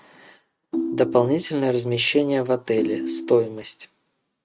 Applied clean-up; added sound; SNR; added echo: neural mask model RNNoise.